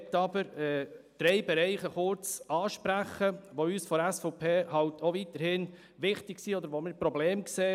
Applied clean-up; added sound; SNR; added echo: none; none; none; none.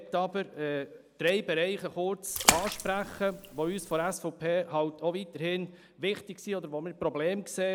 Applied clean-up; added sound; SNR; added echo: none; Splash, splatter; 1 dB; none.